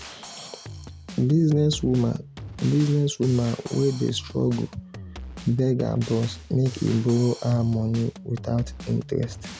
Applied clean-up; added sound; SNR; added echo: none; Drum kit; 15 dB; none.